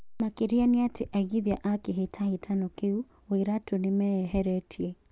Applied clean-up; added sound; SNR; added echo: none; none; none; none.